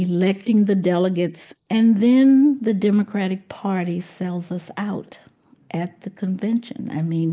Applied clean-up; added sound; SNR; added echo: neural mask model Resemble Enhance denoiser.